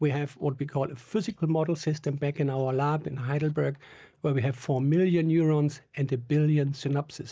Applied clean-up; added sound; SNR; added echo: neural mask model DeepFilterNet 3.